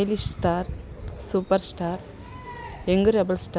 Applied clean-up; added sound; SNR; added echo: none; none; none; none.